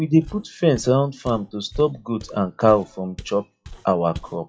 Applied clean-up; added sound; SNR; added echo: classical method WPE with log-MMSE.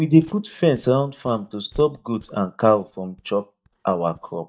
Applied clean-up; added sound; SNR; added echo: neural mask model DeepFilterNet 3.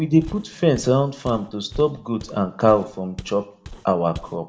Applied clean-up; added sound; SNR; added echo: none; Walk, footsteps; 17 dB; reverberation time 0.4 s.